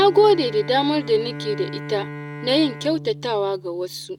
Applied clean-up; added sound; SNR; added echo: none; Bowed string instrument; 13 dB; none.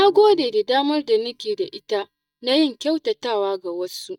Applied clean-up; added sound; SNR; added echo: neural mask model DeepFilterNet 3.